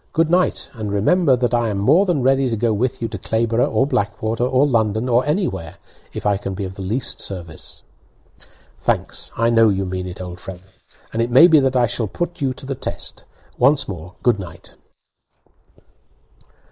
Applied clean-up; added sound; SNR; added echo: neural mask model Resemble Enhance denoiser.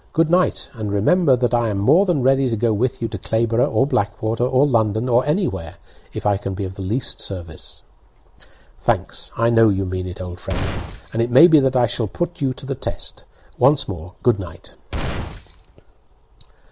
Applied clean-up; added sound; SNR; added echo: none; Glass; 8 dB; none.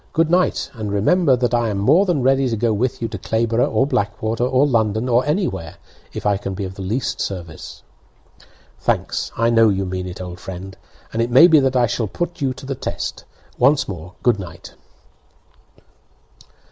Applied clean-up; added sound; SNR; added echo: none; none; none; none.